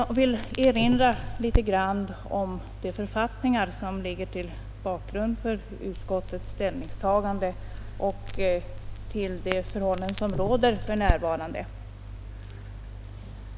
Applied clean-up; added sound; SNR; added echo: none; Crackle; 5 dB; none.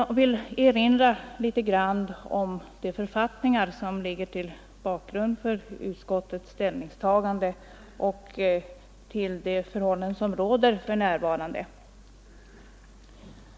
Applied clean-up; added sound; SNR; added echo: none; none; none; none.